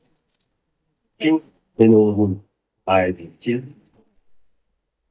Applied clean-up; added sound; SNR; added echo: neural mask model DeepFilterNet 3.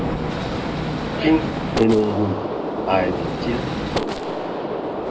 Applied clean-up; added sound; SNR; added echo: none; Gunshot, gunfire; 0 dB; reverberation time 0.2 s.